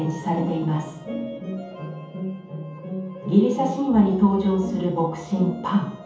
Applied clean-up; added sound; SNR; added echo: none; none; none; reverberation time 0.7 s.